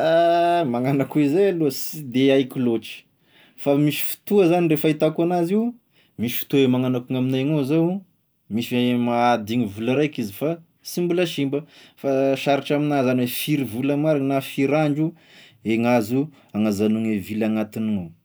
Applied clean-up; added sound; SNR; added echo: none; none; none; none.